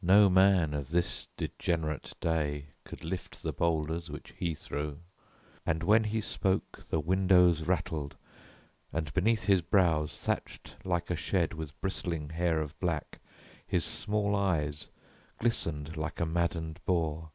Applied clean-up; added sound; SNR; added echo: none; none; none; none.